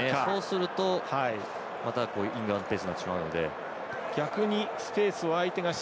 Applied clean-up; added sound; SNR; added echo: none; none; none; none.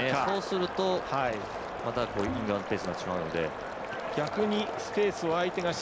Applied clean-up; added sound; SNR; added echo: none; Water / Liquid + Bowed string instrument; 14 dB; none.